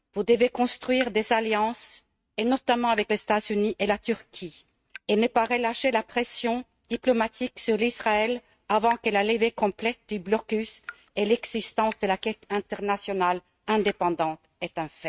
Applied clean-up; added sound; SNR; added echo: neural mask model RNNoise.